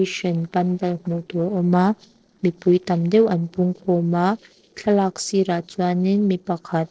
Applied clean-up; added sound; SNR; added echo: neural separator model SepFormer DNS4.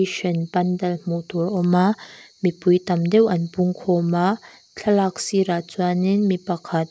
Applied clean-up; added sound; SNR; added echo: none; none; none; none.